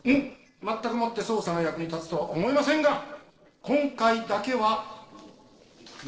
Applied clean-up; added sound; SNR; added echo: neural separator model SepFormer DNS4.